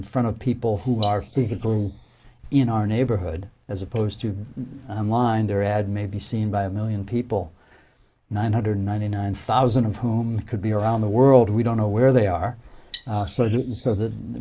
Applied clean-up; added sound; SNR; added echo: neural mask model Resemble Enhance denoiser.